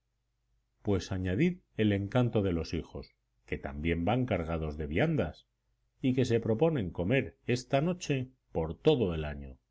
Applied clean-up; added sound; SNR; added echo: none; none; none; none.